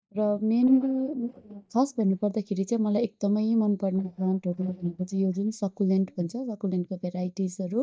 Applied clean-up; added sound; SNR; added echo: neural mask model DeepFilterNet 3.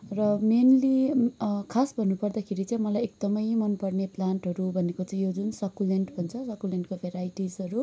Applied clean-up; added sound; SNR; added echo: none; none; none; none.